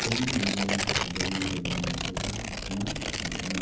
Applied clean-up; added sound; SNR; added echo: none; Tearing; -2 dB; reverberation time 0.9 s.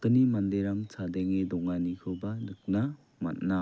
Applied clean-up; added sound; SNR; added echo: none; none; none; none.